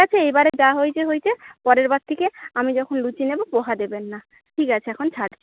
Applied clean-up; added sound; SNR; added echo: none; none; none; none.